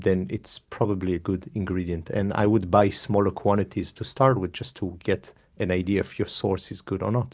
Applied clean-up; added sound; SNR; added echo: none; none; none; none.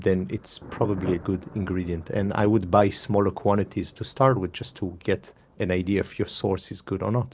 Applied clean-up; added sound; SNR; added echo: none; Thunder; 19 dB; none.